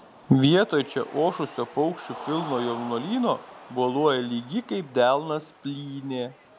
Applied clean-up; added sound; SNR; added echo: none; Cheering; 17 dB; none.